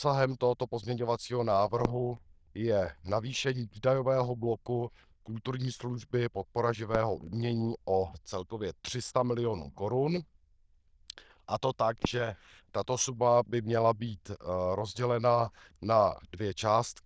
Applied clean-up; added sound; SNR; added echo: neural diffusion model UNIVERSE++.